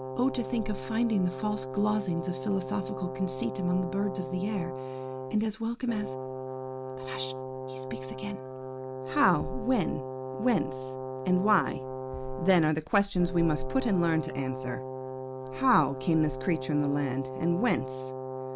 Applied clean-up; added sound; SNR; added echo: none; Brass instrument; 7 dB; none.